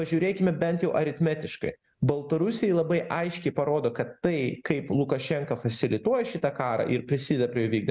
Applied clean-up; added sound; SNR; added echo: none; none; none; none.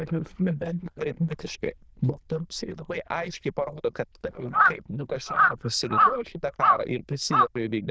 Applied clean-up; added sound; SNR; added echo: neural diffusion model UNIVERSE++.